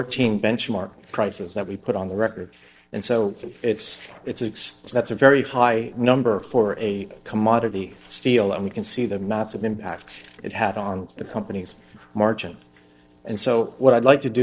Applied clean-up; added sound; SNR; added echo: neural separator model SepFormer DNS4.